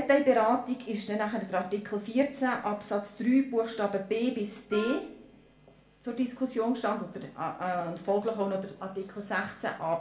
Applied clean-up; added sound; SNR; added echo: none; Wind instrument, woodwind instrument; 13 dB; reverberation time 0.4 s.